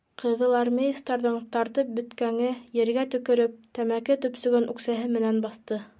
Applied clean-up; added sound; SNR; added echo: none; none; none; none.